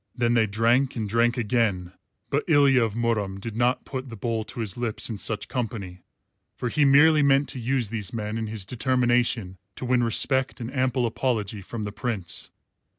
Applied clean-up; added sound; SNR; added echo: none; none; none; none.